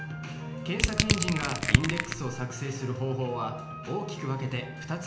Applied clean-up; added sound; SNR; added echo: none; Crushing; -5 dB; reverberation time 0.8 s.